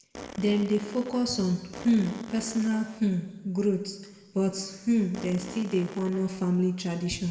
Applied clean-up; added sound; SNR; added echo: none; Fart; 15 dB; reverberation time 1.1 s.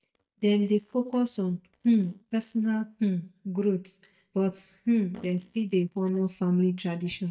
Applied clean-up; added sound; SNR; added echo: neural mask model DeepFilterNet 3.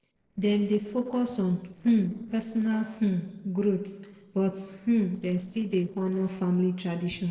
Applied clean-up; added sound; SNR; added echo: neural separator model SepFormer DNS4.